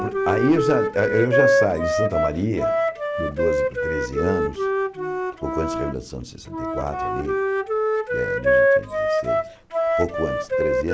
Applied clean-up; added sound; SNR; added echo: none; Wind instrument, woodwind instrument; -4 dB; none.